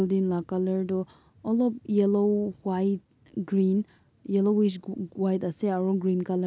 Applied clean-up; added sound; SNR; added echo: none; none; none; none.